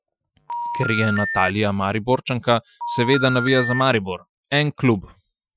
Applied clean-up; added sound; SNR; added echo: classical method Wiener filter.